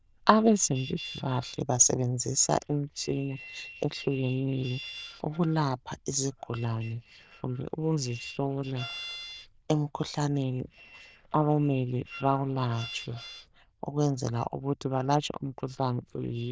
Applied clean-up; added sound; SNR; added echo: neural diffusion model UNIVERSE++.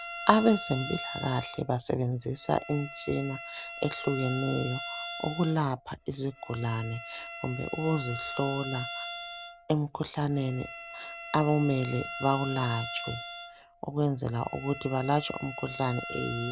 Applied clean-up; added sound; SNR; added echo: none; Bowed string instrument; 10 dB; none.